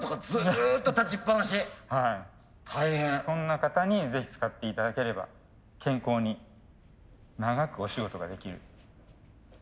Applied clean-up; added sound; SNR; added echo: none; none; none; none.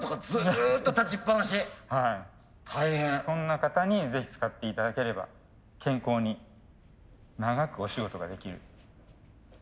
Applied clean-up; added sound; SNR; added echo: none; Gurgling / Liquid; 18 dB; none.